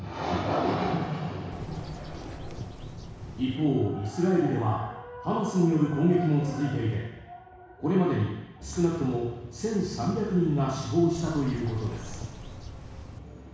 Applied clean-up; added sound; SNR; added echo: none; Bird; 13 dB; reverberation time 1.1 s.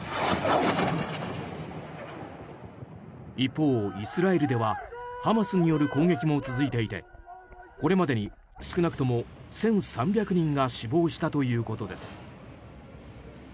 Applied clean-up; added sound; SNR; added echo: none; none; none; none.